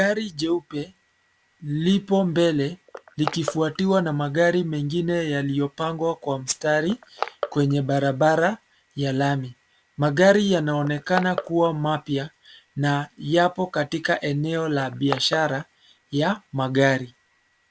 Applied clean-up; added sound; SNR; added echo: none; Crushing; 16 dB; none.